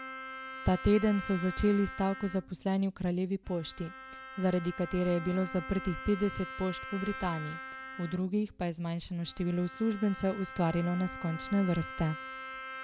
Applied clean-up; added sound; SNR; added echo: none; Bowed string instrument; 12 dB; none.